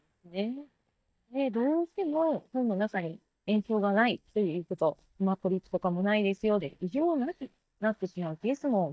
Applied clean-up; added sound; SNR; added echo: neural mask model DeepFilterNet 3.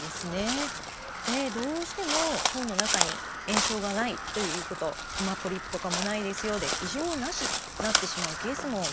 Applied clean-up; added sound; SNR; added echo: none; Crow; -1 dB; none.